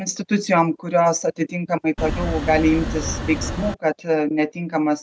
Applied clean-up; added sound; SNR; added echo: none; Wind; 5 dB; none.